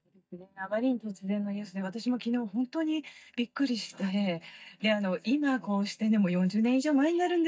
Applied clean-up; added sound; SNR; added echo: neural mask model DeepFilterNet 3.